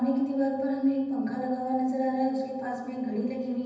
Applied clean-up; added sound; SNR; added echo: none; none; none; reverberation time 1.1 s.